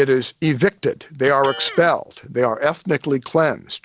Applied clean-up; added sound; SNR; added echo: none; Electric guitar; 20 dB; none.